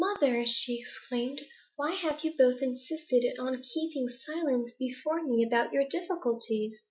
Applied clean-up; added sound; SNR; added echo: none; none; none; none.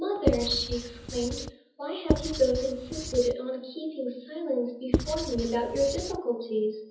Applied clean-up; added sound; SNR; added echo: none; Writing; 2 dB; reverberation time 0.7 s.